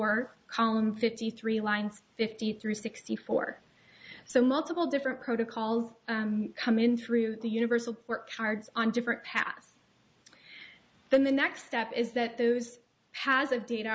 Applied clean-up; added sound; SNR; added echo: none; none; none; none.